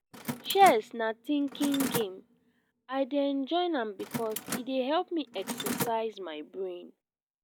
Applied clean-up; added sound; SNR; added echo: none; Mechanisms; 9 dB; none.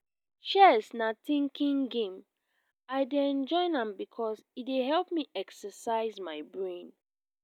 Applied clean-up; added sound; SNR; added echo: none; none; none; none.